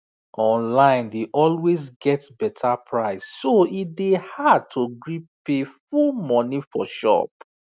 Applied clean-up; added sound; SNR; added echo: none; none; none; none.